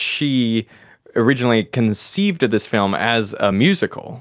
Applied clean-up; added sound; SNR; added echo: none; none; none; none.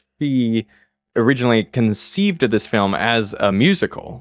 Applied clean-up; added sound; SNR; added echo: neural mask model DeepFilterNet 3.